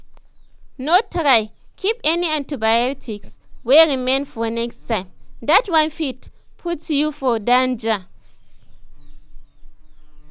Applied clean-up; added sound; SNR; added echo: none; Buzz; 14 dB; none.